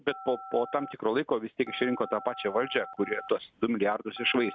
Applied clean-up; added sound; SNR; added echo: none; Telephone; 15 dB; none.